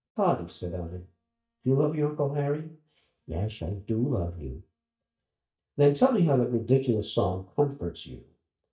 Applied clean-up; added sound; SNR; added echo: neural mask model DeepFilterNet 3.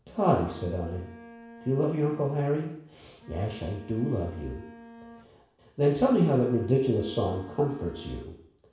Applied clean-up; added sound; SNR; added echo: none; Bowed string instrument; 20 dB; reverberation time 0.7 s.